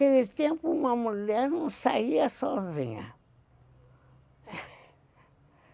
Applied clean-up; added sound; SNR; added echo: none; none; none; none.